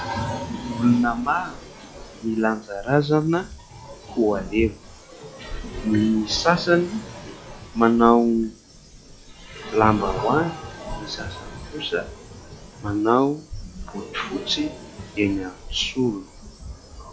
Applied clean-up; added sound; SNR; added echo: classical method log-MMSE.